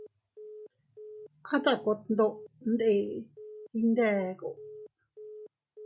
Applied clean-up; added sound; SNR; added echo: none; Telephone; 17 dB; none.